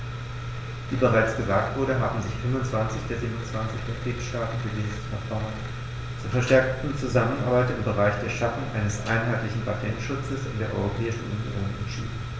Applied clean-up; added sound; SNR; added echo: none; none; none; none.